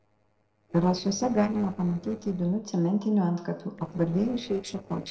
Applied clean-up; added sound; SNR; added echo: neural separator model SepFormer DNS4.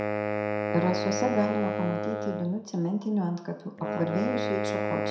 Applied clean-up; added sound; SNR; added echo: none; Wind instrument, woodwind instrument; 1 dB; reverberation time 0.6 s.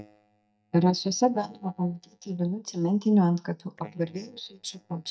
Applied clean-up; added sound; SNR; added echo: neural mask model DeepFilterNet 3.